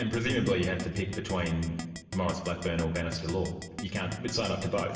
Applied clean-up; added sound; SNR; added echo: none; Keyboard (musical); 12 dB; reverberation time 1.2 s.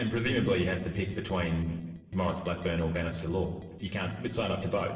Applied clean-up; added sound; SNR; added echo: neural separator model SepFormer DNS4.